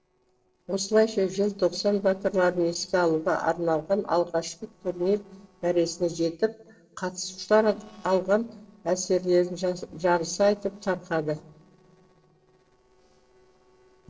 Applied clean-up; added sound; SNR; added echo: neural separator model SepFormer DNS4.